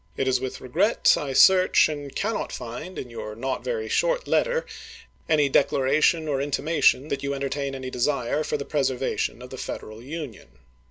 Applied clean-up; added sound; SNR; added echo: none; none; none; none.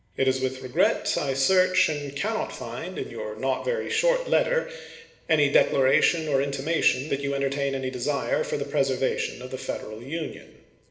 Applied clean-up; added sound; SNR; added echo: none; none; none; reverberation time 1.1 s.